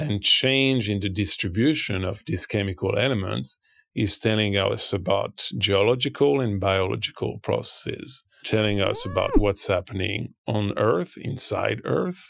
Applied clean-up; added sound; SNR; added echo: classical method Wiener filter.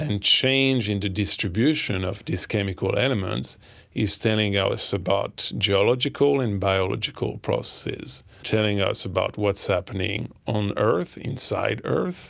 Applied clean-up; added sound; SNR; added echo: none; none; none; none.